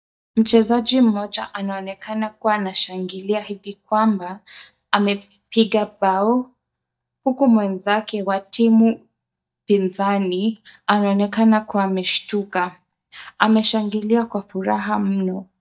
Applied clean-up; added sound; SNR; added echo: neural mask model DeepFilterNet 3.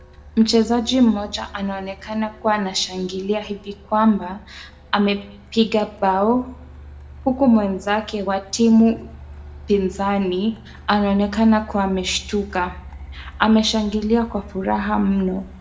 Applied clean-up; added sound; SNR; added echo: none; Truck; 19 dB; reverberation time 0.5 s.